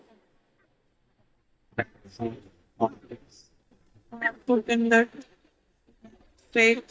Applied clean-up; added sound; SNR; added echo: neural mask model DeepFilterNet 3.